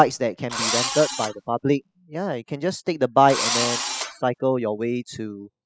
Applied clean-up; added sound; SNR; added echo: classical method spectral subtraction.